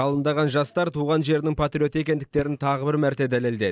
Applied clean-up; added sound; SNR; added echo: neural mask model DeepFilterNet 3.